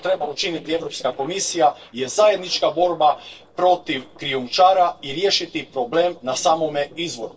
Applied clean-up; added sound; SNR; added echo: neural separator model SepFormer DNS4.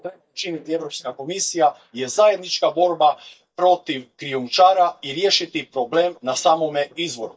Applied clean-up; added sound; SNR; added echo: neural mask model DeepFilterNet 3.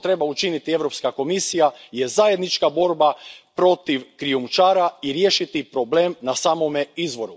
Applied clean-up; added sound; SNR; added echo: none; none; none; none.